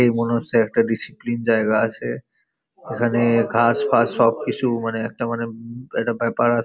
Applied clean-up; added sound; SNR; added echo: none; none; none; none.